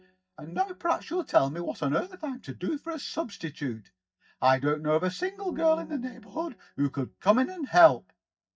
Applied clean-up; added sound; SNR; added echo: neural mask model DeepFilterNet 3.